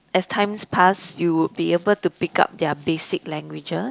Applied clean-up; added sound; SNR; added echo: none; none; none; none.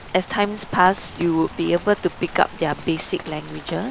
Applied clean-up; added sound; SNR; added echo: none; Rain; 16 dB; none.